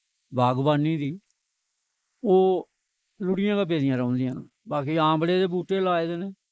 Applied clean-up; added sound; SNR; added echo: neural mask model Resemble Enhance denoiser.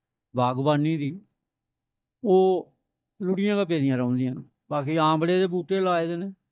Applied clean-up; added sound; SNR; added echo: neural mask model DeepFilterNet 3.